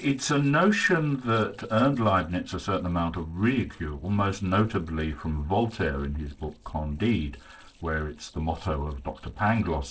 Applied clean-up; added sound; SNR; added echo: neural separator model SepFormer DNS4.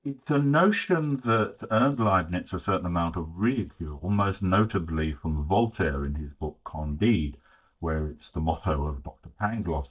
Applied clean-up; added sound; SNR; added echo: neural mask model DeepFilterNet 3.